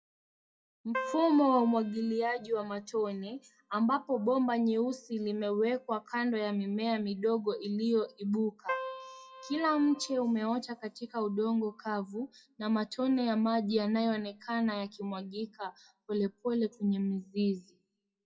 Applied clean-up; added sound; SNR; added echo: classical method WPE with log-MMSE.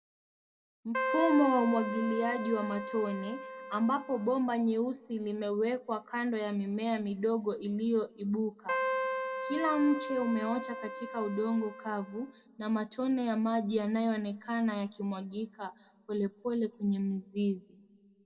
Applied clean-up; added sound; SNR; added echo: none; Keyboard (musical); 5 dB; reverberation time 1.3 s.